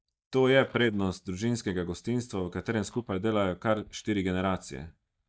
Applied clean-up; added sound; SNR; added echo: neural mask model DeepFilterNet 3.